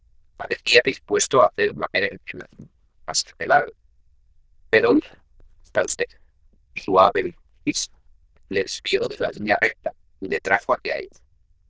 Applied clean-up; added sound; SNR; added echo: neural diffusion model UNIVERSE++.